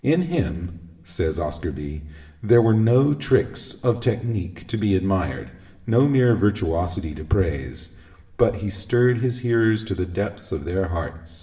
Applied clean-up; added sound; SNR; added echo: none; none; none; reverberation time 0.8 s.